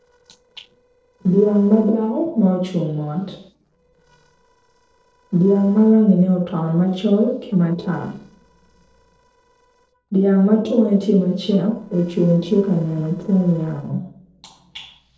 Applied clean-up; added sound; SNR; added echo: neural separator model SepFormer DNS4.